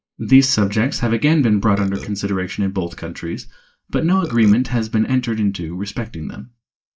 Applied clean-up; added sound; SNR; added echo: neural mask model DeepFilterNet 3.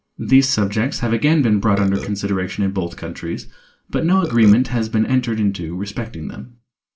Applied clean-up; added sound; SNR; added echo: none; Burping, eructation; 11 dB; reverberation time 0.2 s.